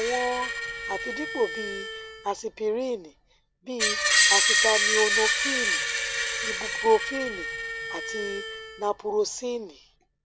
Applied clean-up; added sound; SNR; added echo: none; Screech; -2 dB; none.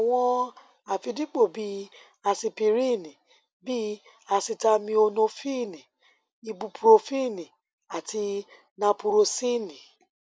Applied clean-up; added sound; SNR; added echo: none; none; none; none.